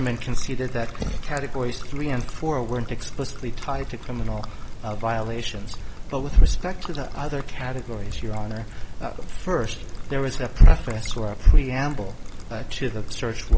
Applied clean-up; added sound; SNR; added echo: none; Trickle, dribble; 5 dB; none.